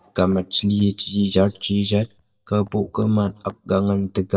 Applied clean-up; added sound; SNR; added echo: neural mask model DeepFilterNet 3.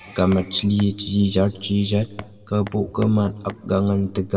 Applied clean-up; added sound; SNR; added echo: none; Walk, footsteps; 19 dB; reverberation time 1.6 s.